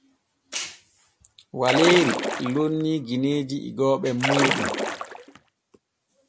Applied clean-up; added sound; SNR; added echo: none; Splash, splatter; 0 dB; none.